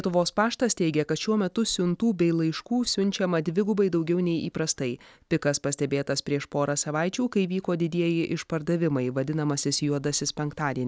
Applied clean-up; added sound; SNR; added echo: none; none; none; none.